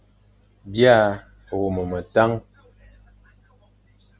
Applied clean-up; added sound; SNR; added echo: none; none; none; none.